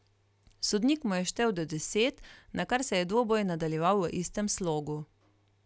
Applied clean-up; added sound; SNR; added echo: none; none; none; none.